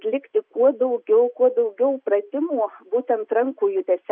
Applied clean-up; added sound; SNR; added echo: none; none; none; none.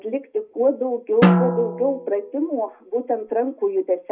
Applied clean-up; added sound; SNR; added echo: none; Drum; 0 dB; reverberation time 0.4 s.